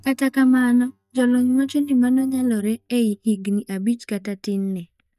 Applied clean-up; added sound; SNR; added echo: neural mask model DeepFilterNet 3.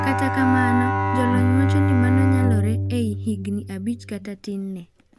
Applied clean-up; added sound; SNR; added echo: none; Bowed string instrument; -2 dB; none.